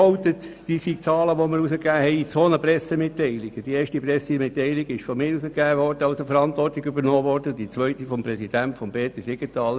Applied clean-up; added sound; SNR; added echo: none; none; none; none.